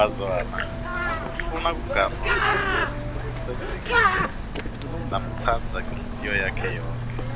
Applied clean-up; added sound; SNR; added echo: none; Bird; -4 dB; none.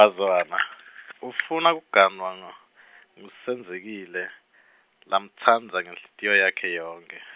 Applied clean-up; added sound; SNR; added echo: none; none; none; none.